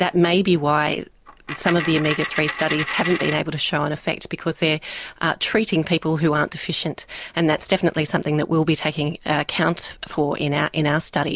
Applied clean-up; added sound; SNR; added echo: none; Coin (dropping); 7 dB; none.